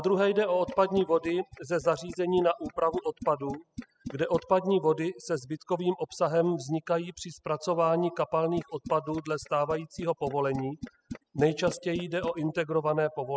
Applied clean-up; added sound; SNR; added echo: classical method spectral subtraction.